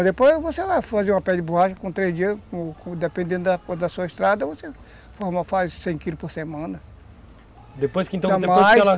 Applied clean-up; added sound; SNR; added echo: none; none; none; none.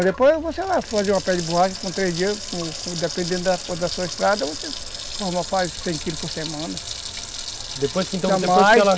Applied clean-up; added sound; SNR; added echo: none; Sink (filling or washing) / Water tap, faucet; 10 dB; none.